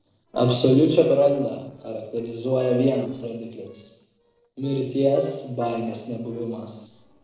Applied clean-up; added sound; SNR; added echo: neural separator model SepFormer DNS4.